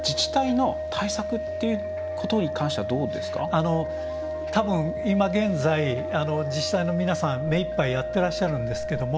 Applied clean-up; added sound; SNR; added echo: none; Organ; 5 dB; none.